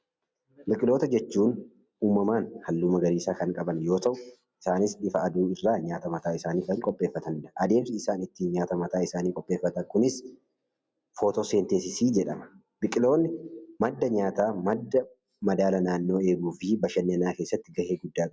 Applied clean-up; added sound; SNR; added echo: none; none; none; none.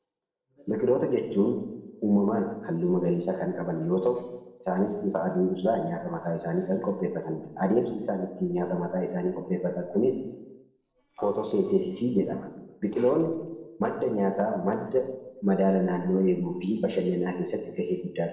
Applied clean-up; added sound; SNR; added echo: neural separator model SepFormer DNS4.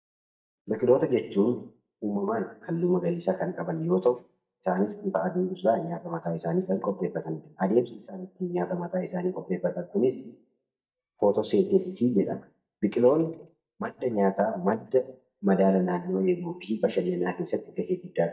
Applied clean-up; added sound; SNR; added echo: neural mask model DeepFilterNet 3.